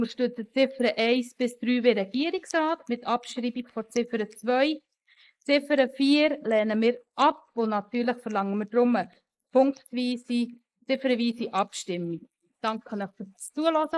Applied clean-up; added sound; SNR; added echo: neural mask model Resemble Enhance denoiser.